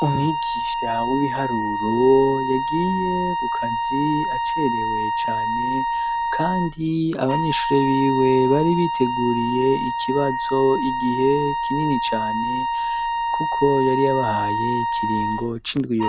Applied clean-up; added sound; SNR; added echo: none; Wind instrument, woodwind instrument; 1 dB; none.